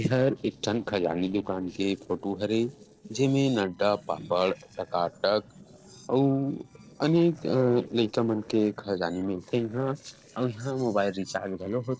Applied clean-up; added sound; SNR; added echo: neural separator model SepFormer DNS4.